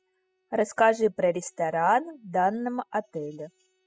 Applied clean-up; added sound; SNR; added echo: classical method spectral subtraction.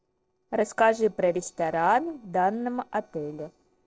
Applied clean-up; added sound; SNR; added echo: neural separator model SepFormer DNS4.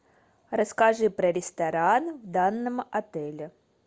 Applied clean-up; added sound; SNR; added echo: none; none; none; none.